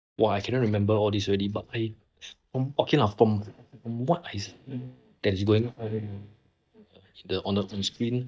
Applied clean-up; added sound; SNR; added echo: neural mask model DeepFilterNet 3.